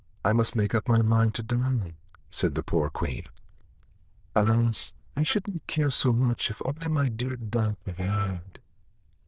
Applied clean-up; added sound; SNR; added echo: neural diffusion model UNIVERSE++.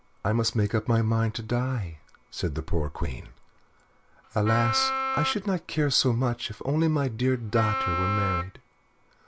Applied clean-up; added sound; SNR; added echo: none; Wind instrument, woodwind instrument; 3 dB; none.